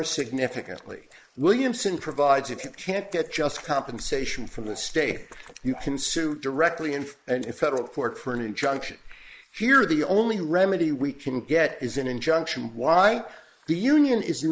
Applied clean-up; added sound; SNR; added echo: neural mask model Resemble Enhance denoiser.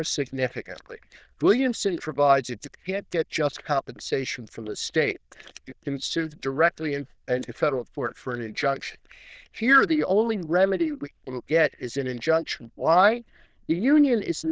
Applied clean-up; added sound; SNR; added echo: neural diffusion model UNIVERSE++.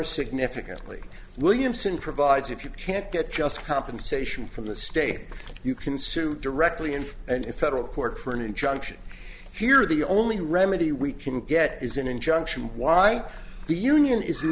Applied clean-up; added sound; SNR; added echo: none; none; none; none.